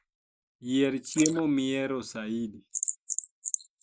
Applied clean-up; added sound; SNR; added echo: neural mask model Resemble Enhance denoiser.